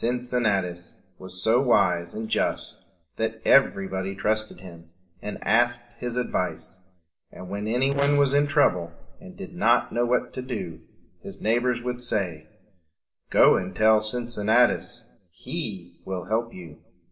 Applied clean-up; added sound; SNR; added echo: neural separator model SepFormer DNS4.